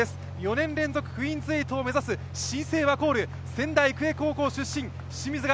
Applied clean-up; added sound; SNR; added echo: none; none; none; none.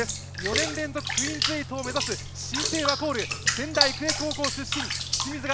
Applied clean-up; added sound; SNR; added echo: none; Bathtub (filling or washing) / Water; -1 dB; none.